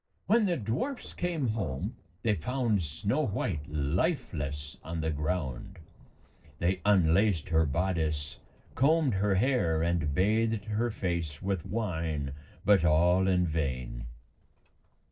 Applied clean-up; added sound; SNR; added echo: neural separator model SepFormer DNS4.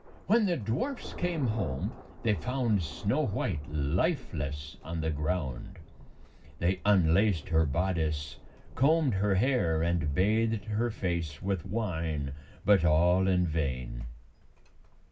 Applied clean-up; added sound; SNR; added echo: none; Thunder; 17 dB; reverberation time 0.4 s.